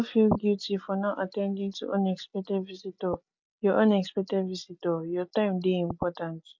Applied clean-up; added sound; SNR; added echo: none; none; none; none.